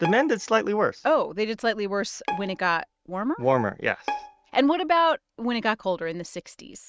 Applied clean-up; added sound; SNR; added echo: neural mask model RNNoise.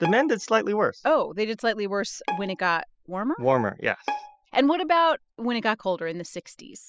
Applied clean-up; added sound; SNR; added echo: classical method spectral subtraction.